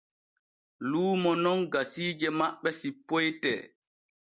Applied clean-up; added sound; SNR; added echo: none; none; none; none.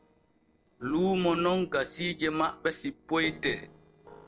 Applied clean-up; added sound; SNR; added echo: neural separator model SepFormer DNS4.